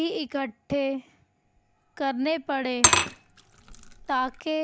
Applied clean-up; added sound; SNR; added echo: none; Glass / Liquid; -2 dB; none.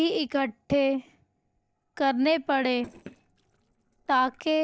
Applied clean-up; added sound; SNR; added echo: neural separator model SepFormer DNS4.